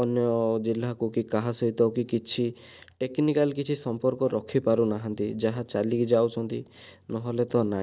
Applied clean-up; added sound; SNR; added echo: none; none; none; none.